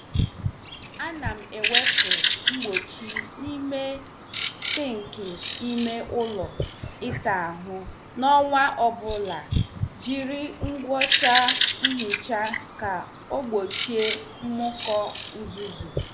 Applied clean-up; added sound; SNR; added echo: none; Bird vocalization, bird call, bird song; -1 dB; none.